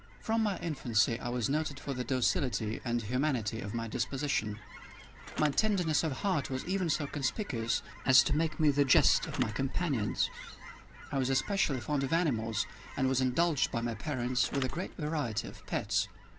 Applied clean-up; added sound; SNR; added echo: none; Bicycle + Chirp, tweet / Fowl; 18 dB; none.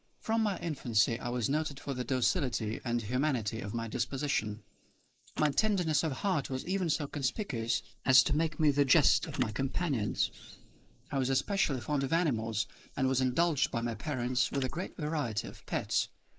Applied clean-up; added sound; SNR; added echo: neural mask model Resemble Enhance denoiser.